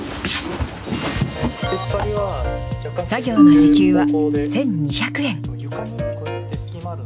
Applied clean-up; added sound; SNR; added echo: none; Marimba, xylophone; -2 dB; none.